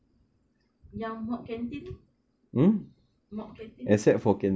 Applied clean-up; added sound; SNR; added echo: none; none; none; none.